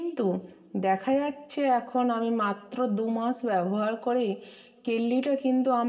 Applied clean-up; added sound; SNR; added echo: none; none; none; reverberation time 1.8 s.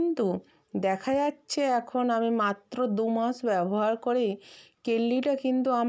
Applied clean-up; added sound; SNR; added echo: none; none; none; none.